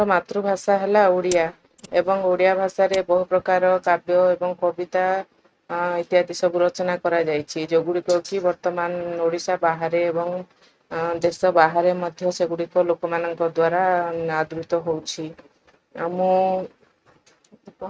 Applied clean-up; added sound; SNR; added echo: neural mask model RNNoise.